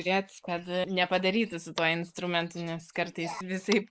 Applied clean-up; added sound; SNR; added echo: neural mask model Resemble Enhance denoiser.